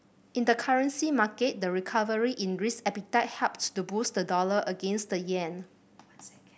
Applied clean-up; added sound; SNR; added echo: none; none; none; none.